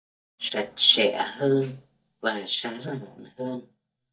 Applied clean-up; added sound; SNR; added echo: neural mask model DeepFilterNet 3.